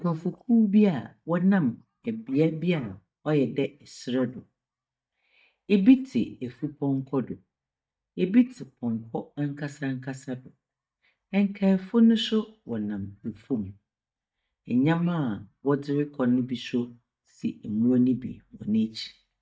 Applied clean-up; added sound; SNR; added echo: neural mask model DeepFilterNet 3.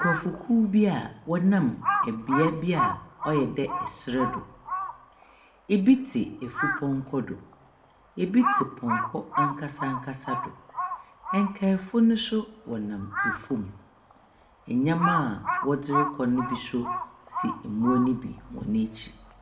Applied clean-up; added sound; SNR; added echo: none; Crow; 5 dB; reverberation time 0.5 s.